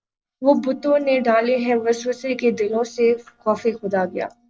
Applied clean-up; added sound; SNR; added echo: neural separator model SepFormer DNS4.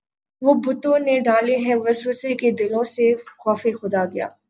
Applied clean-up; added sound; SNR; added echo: none; none; none; none.